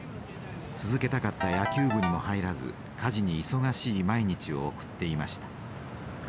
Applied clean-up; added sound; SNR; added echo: none; Ringtone / Keyboard (musical); 6 dB; none.